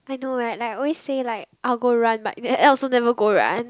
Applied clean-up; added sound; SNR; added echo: none; none; none; none.